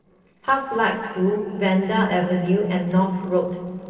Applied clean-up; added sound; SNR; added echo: neural separator model SepFormer DNS4.